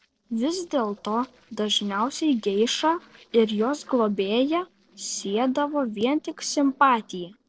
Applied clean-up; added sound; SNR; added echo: neural separator model SepFormer DNS4.